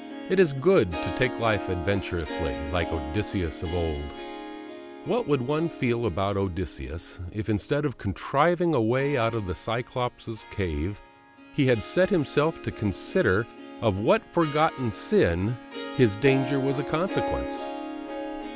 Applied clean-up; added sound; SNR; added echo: none; Harp; 11 dB; none.